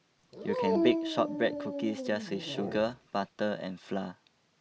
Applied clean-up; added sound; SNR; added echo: none; Dog; 1 dB; none.